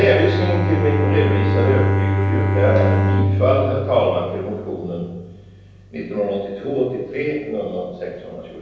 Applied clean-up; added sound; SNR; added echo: none; Bowed string instrument; 0 dB; reverberation time 1.1 s.